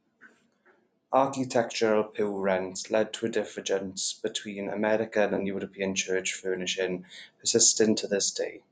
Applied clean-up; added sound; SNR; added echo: none; none; none; none.